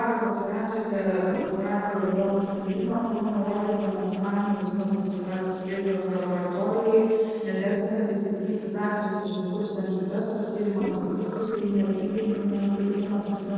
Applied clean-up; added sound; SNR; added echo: neural separator model SepFormer DNS4.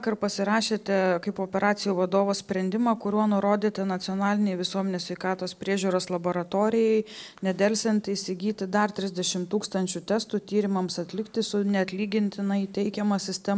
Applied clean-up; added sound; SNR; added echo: none; none; none; none.